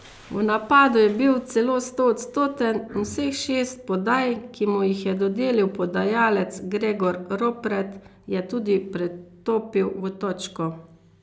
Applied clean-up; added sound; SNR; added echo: none; none; none; none.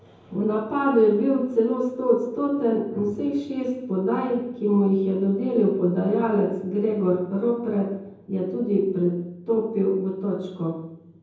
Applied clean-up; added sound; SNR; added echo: none; none; none; reverberation time 0.9 s.